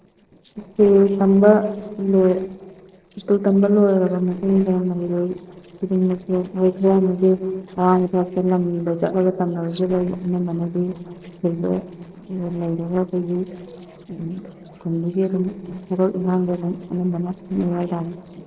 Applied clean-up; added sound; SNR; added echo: neural separator model SepFormer DNS4.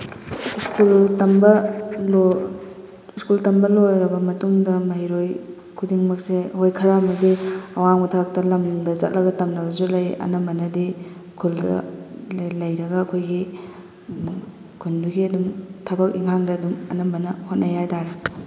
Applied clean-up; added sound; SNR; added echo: none; none; none; none.